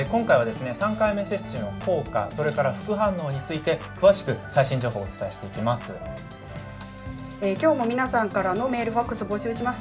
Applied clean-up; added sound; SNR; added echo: none; Organ; 12 dB; reverberation time 0.2 s.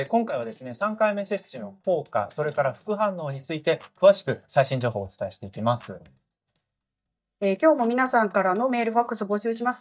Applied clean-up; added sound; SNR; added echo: neural mask model DeepFilterNet 3.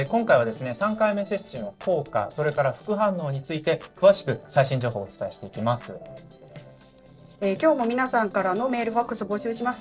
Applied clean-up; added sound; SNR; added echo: neural separator model SepFormer DNS4.